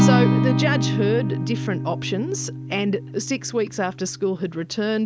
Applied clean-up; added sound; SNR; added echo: none; Acoustic guitar; -1 dB; none.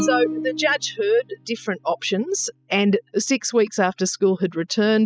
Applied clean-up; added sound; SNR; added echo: classical method spectral subtraction.